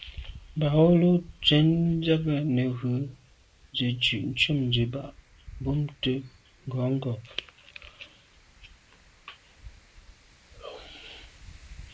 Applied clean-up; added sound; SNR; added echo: none; Wind; 19 dB; none.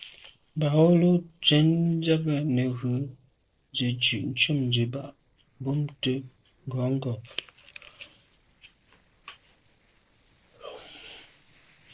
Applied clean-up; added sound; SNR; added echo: neural separator model SepFormer DNS4.